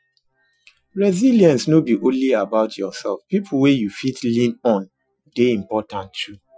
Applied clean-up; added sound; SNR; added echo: classical method Wiener filter.